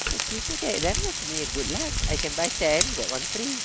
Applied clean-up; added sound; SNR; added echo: none; Glass + Frying (food); -2 dB; none.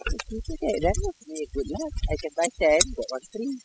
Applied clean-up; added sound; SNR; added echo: classical method spectral subtraction.